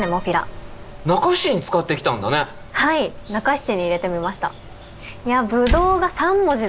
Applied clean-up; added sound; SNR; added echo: none; Slam; 11 dB; none.